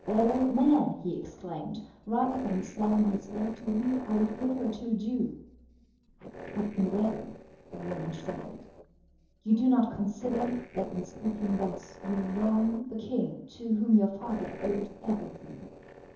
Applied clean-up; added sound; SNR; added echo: neural separator model SepFormer DNS4.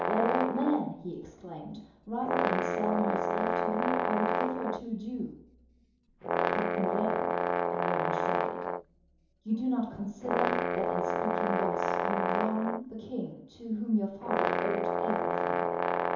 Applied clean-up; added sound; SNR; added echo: none; Brass instrument; -4 dB; reverberation time 2.8 s.